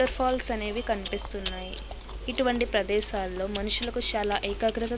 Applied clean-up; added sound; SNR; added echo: none; Chewing, mastication; 11 dB; none.